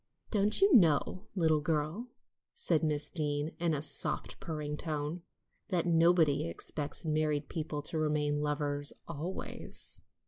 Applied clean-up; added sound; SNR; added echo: neural mask model Resemble Enhance denoiser.